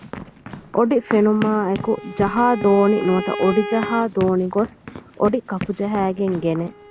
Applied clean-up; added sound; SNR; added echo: none; Bowed string instrument + Run; 11 dB; none.